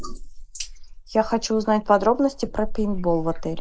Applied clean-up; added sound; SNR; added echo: neural mask model Resemble Enhance denoiser.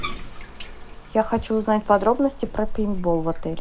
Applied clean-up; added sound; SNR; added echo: none; Bathtub (filling or washing); 7 dB; none.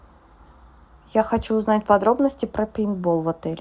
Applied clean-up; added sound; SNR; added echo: none; none; none; none.